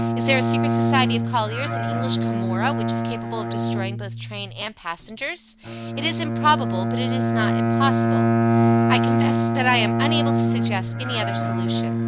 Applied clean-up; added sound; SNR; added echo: none; Bowed string instrument; -5 dB; none.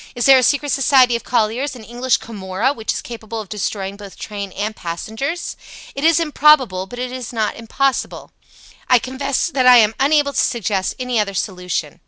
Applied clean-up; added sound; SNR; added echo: none; none; none; none.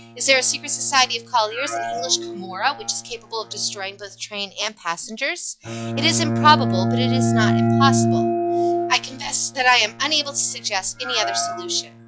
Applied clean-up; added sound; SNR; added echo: classical method log-MMSE.